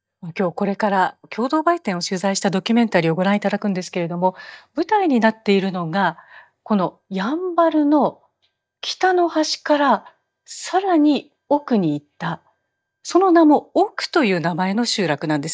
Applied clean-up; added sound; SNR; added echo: neural mask model DeepFilterNet 3.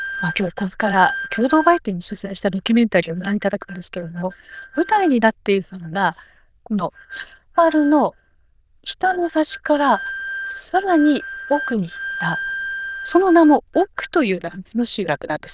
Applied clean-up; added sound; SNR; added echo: neural diffusion model UNIVERSE++.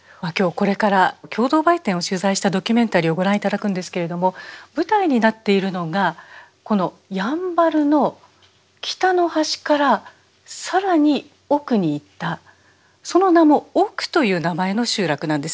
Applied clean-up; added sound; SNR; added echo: none; none; none; none.